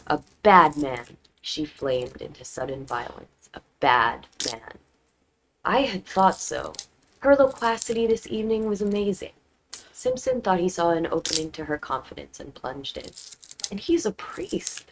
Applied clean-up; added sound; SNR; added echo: neural mask model RNNoise.